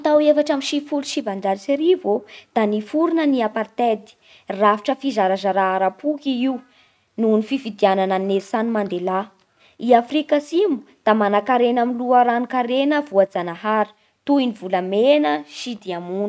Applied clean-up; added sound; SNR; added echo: none; none; none; none.